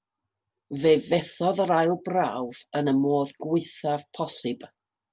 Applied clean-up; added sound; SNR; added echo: none; none; none; none.